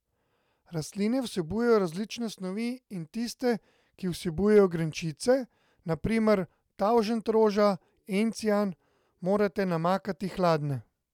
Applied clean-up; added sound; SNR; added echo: none; none; none; none.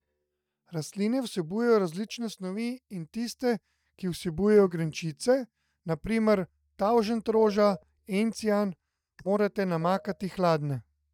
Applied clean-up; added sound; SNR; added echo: neural mask model DeepFilterNet 3.